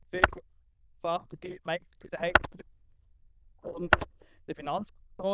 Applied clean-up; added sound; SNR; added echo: neural diffusion model UNIVERSE++.